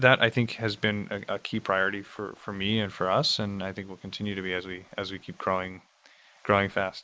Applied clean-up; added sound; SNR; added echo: none; none; none; none.